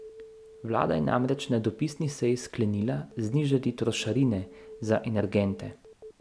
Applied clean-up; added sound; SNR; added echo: none; Telephone; 20 dB; none.